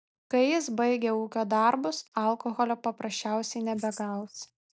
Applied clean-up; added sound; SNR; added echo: neural mask model DeepFilterNet 3.